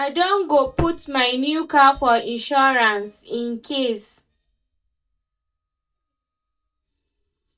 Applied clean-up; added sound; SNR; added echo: neural mask model DeepFilterNet 3.